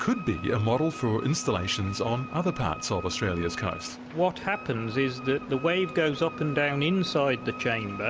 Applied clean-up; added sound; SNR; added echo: none; Wind instrument, woodwind instrument; 15 dB; none.